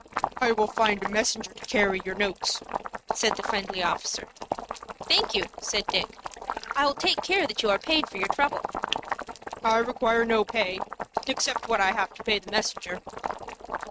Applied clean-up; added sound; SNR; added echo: neural mask model RNNoise.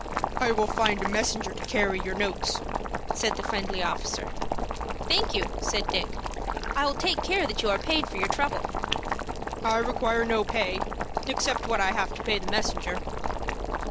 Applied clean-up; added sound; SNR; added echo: none; Boiling; 1 dB; none.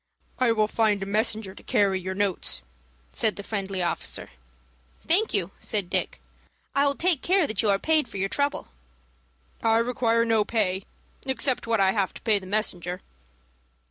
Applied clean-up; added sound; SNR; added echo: none; none; none; none.